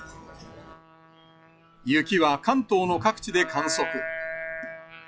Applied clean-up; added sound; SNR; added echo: classical method log-MMSE.